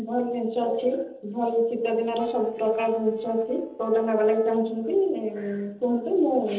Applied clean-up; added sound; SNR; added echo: neural separator model SepFormer DNS4.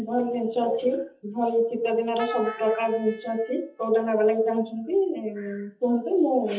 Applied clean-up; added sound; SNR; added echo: classical method WPE with log-MMSE.